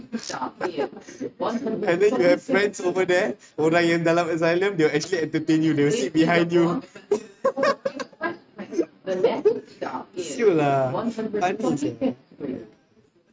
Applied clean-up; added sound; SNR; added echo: neural mask model RNNoise.